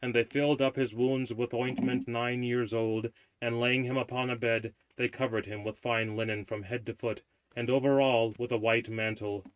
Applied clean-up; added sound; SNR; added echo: neural mask model RNNoise.